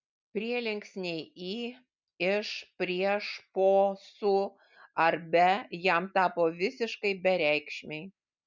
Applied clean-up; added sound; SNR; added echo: none; none; none; none.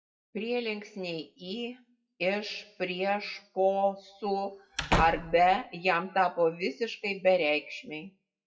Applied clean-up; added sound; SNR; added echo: classical method WPE with log-MMSE.